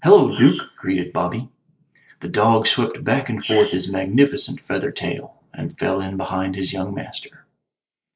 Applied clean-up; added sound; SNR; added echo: neural mask model Resemble Enhance denoiser.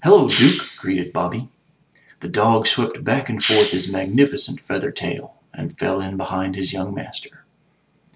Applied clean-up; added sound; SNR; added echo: none; Hiss; 8 dB; none.